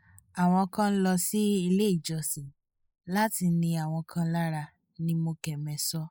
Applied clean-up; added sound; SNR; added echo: neural mask model Resemble Enhance denoiser.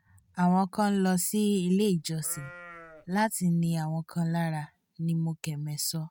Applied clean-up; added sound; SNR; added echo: neural mask model RNNoise.